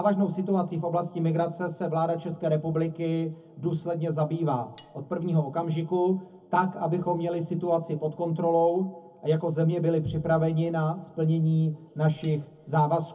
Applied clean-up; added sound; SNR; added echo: none; Cutlery, silverware; 16 dB; reverberation time 0.3 s.